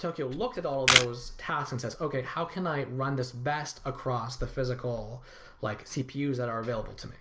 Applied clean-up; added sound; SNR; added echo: none; Camera; -5 dB; none.